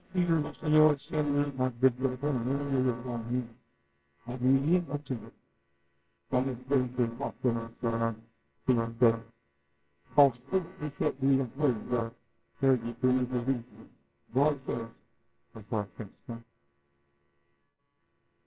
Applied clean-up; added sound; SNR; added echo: neural separator model SepFormer WHAMR!.